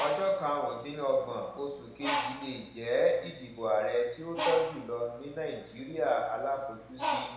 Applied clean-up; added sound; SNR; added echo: none; Bird; 7 dB; reverberation time 0.8 s.